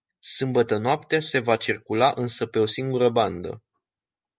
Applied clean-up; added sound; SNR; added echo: none; none; none; none.